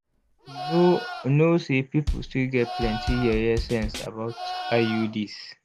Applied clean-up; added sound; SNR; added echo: none; Bass drum / Snare drum / Drum kit + Livestock, farm animals, working animals; 8 dB; none.